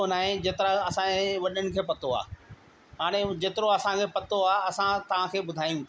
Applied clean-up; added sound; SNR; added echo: none; none; none; none.